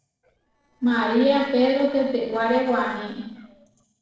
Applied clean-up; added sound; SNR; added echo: neural separator model SepFormer DNS4.